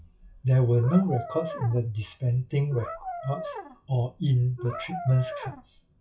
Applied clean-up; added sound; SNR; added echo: classical method WPE with log-MMSE.